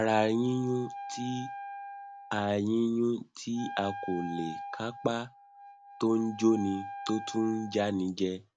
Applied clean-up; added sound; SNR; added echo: none; Wind instrument, woodwind instrument; 12 dB; none.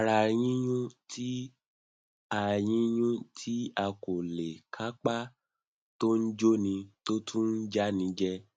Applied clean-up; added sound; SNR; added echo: none; none; none; none.